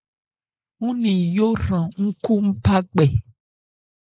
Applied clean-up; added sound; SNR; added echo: neural mask model Resemble Enhance denoiser.